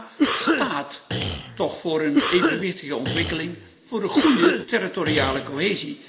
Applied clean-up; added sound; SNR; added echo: none; Cough; 1 dB; reverberation time 2.4 s.